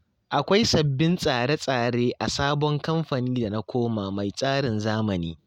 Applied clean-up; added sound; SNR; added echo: none; none; none; none.